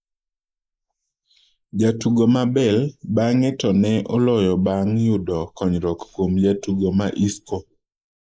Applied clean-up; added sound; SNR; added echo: neural mask model Resemble Enhance denoiser.